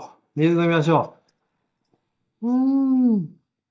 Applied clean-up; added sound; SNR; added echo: neural mask model DeepFilterNet 3.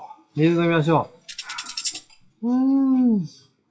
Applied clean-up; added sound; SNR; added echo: classical method WPE with log-MMSE.